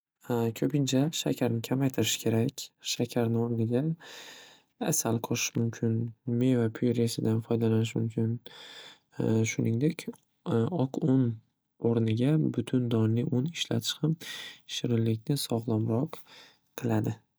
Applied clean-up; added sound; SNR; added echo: none; none; none; none.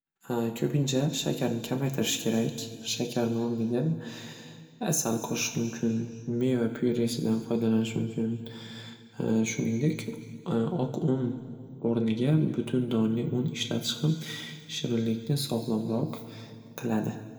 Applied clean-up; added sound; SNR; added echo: none; none; none; reverberation time 1.8 s.